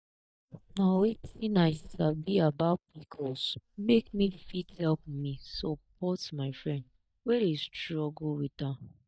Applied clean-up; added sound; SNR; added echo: neural mask model DeepFilterNet 3.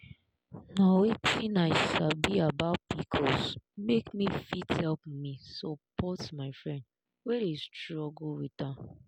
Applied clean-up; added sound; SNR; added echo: none; none; none; none.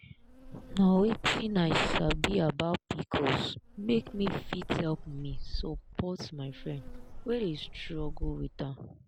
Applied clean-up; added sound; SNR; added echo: none; Insect; 9 dB; none.